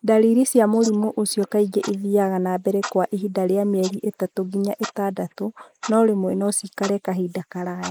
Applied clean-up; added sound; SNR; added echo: neural mask model Resemble Enhance denoiser.